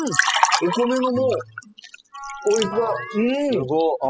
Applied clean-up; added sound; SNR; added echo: classical method spectral subtraction.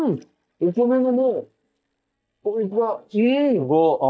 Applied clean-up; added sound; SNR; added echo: neural mask model DeepFilterNet 3.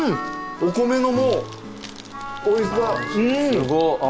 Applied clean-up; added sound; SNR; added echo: none; none; none; none.